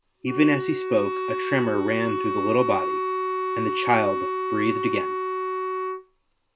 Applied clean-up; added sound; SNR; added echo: none; Wind instrument, woodwind instrument; 1 dB; none.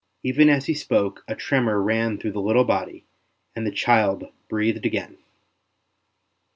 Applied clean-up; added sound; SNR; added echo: none; none; none; none.